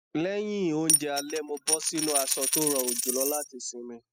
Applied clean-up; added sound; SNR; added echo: classical method spectral subtraction.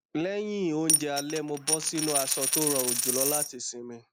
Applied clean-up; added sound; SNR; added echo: none; Coin (dropping); -2 dB; none.